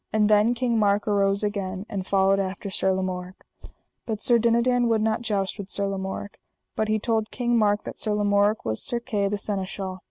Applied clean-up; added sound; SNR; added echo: none; none; none; none.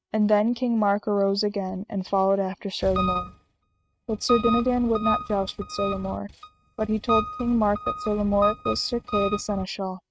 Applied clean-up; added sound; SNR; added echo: neural mask model RNNoise.